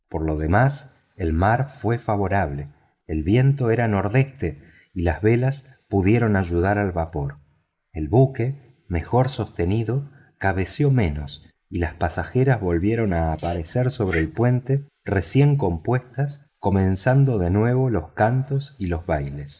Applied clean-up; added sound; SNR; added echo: neural mask model Resemble Enhance denoiser.